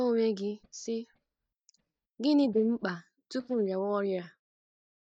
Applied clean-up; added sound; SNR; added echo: neural mask model DeepFilterNet 3.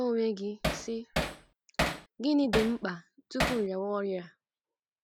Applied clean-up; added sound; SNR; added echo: none; Hammer; 2 dB; none.